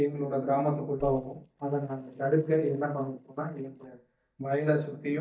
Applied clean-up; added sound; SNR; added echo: neural mask model DeepFilterNet 3.